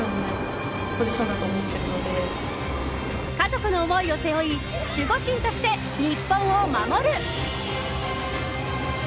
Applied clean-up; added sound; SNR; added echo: none; none; none; none.